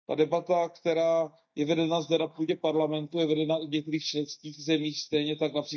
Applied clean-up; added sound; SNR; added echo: neural mask model DeepFilterNet 3.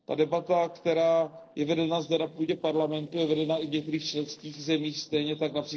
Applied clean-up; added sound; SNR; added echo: neural separator model SepFormer DNS4.